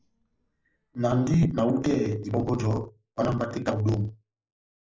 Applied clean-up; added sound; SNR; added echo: neural mask model Resemble Enhance denoiser.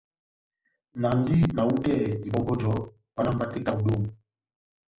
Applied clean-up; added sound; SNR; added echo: none; none; none; none.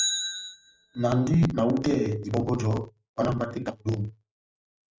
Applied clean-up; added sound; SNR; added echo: neural mask model RNNoise.